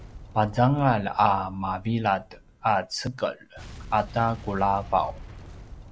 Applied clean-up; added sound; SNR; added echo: none; Boom; 17 dB; none.